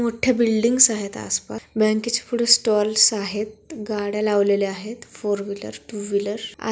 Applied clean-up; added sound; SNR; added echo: none; none; none; none.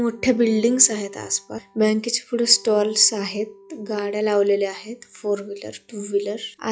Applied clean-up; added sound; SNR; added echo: classical method log-MMSE.